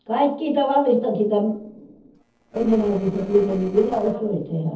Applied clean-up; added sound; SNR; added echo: neural separator model SepFormer DNS4.